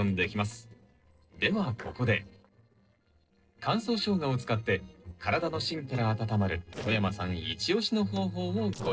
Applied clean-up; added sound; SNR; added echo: neural separator model SepFormer DNS4.